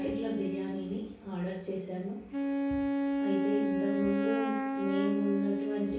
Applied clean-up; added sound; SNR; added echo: none; Wind instrument, woodwind instrument; -2 dB; reverberation time 0.6 s.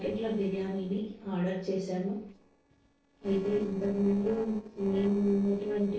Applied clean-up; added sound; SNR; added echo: neural separator model SepFormer DNS4.